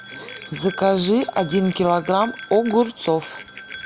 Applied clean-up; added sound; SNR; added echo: none; Bell; 16 dB; none.